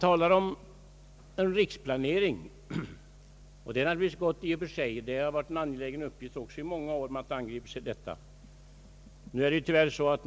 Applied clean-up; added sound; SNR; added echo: none; none; none; none.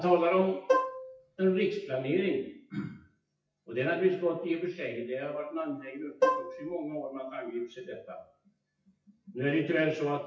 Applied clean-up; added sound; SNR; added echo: classical method WPE with log-MMSE.